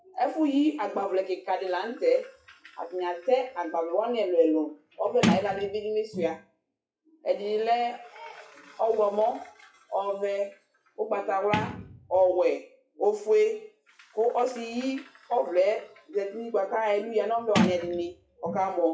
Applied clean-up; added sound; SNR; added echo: classical method WPE with log-MMSE.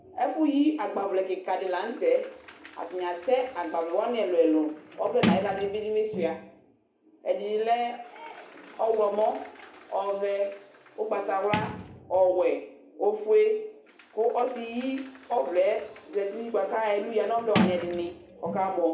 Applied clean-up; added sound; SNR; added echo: none; Sliding door; 10 dB; reverberation time 0.3 s.